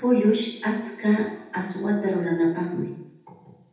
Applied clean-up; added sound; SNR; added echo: none; none; none; reverberation time 0.8 s.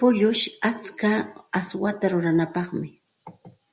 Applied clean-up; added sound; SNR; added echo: none; none; none; none.